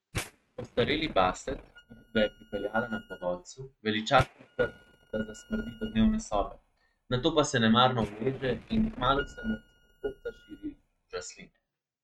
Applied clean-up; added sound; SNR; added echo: neural mask model RNNoise.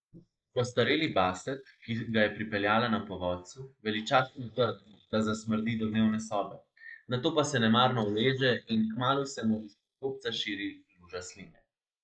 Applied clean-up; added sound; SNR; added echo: neural mask model Resemble Enhance denoiser.